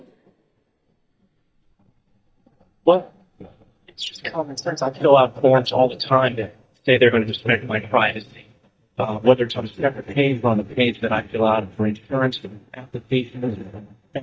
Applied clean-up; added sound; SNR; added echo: neural mask model DeepFilterNet 3.